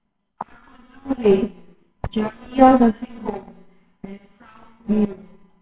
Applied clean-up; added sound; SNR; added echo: neural separator model SepFormer WHAMR!.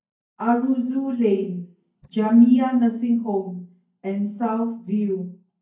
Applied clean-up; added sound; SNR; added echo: neural mask model DeepFilterNet 3.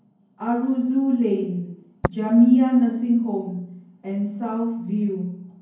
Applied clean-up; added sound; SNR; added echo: none; Tap; 14 dB; reverberation time 0.9 s.